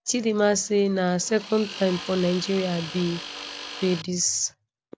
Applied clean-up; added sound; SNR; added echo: none; Tools; 12 dB; none.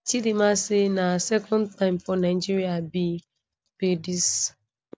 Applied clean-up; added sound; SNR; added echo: none; none; none; none.